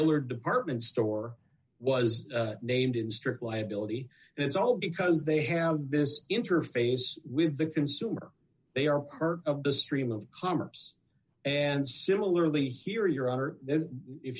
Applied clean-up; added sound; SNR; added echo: none; none; none; none.